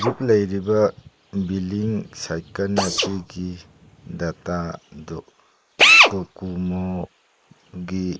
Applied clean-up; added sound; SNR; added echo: neural mask model Resemble Enhance denoiser.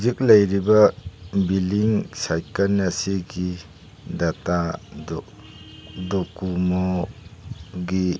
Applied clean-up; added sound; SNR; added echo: none; none; none; none.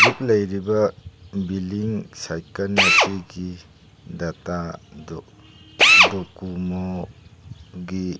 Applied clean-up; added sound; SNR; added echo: none; Drill; -3 dB; none.